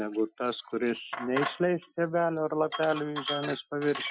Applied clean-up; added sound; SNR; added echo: classical method Wiener filter.